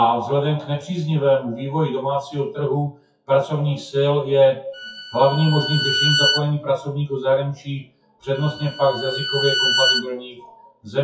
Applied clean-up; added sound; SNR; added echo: classical method WPE with log-MMSE.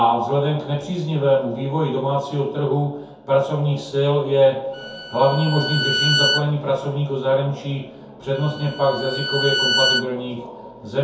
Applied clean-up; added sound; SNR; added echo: none; Bowed string instrument; 4 dB; reverberation time 0.6 s.